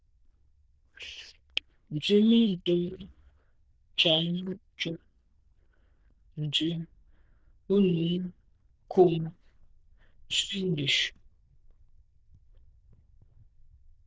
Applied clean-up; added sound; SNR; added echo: neural diffusion model UNIVERSE++.